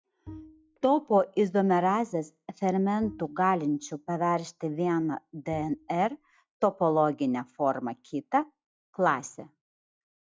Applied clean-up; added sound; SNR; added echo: classical method log-MMSE.